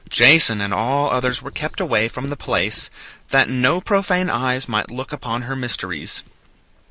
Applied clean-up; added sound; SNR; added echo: none; Writing; 19 dB; none.